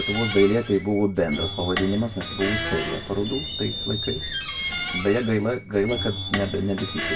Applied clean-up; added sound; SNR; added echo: none; Squeak; 5 dB; reverberation time 0.2 s.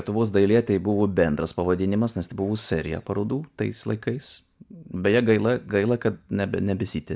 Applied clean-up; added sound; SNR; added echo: none; none; none; none.